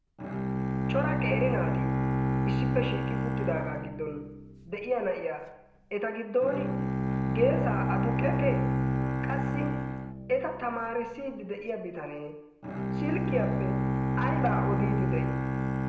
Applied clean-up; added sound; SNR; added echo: none; Bowed string instrument; -3 dB; reverberation time 0.8 s.